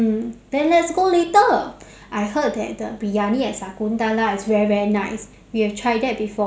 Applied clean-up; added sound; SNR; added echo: none; none; none; none.